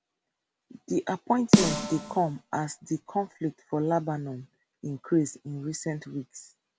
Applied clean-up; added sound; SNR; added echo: none; Snare drum; -3 dB; none.